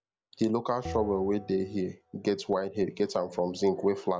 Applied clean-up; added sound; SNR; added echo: none; Bell; 15 dB; none.